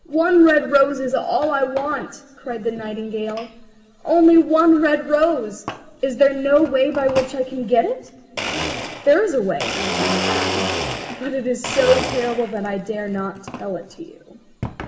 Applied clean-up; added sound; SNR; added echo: none; Domestic sounds, home sounds; 10 dB; reverberation time 2.7 s.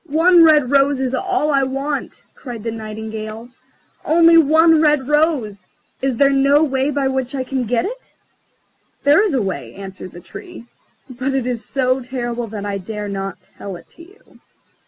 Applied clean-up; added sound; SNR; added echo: none; none; none; none.